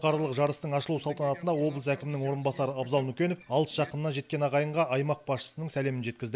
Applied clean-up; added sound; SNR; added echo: none; none; none; none.